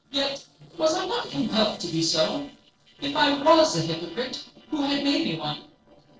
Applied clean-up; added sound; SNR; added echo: neural separator model SepFormer DNS4.